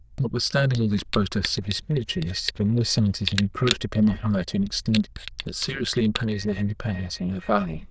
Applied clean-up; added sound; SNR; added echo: neural diffusion model UNIVERSE++.